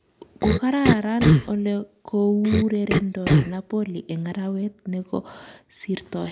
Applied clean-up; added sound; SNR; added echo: none; Cough; -2 dB; none.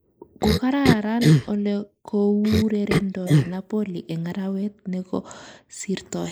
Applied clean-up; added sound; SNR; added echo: neural mask model Resemble Enhance denoiser.